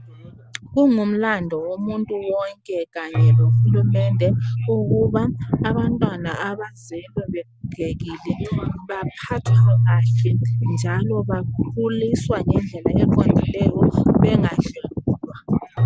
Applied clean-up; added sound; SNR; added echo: none; Keyboard (musical); 1 dB; none.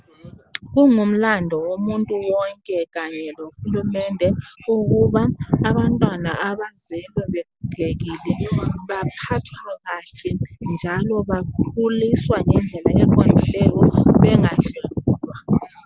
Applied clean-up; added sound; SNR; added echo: none; none; none; none.